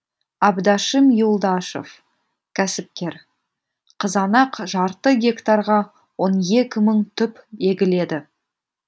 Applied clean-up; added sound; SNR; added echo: none; none; none; none.